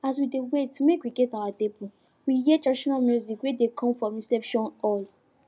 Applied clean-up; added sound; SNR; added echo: none; none; none; none.